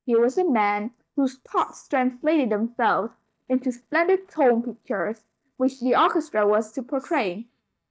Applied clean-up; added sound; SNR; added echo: neural mask model DeepFilterNet 3.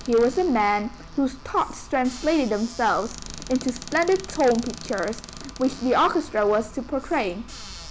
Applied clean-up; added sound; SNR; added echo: none; Squeak / Cupboard open or close; 18 dB; none.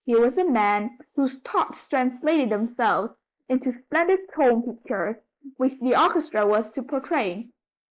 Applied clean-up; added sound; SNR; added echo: neural mask model Resemble Enhance denoiser.